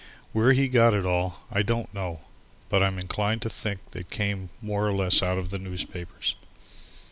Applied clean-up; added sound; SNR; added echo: none; none; none; none.